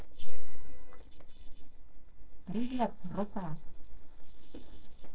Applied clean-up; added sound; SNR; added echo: neural separator model SepFormer DNS4.